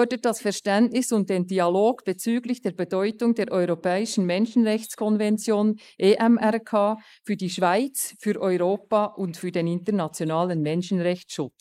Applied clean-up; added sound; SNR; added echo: neural mask model Resemble Enhance denoiser.